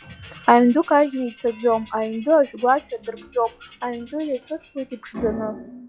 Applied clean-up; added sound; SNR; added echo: classical method log-MMSE.